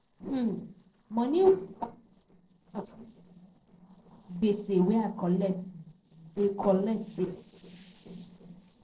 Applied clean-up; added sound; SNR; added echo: neural separator model SepFormer DNS4.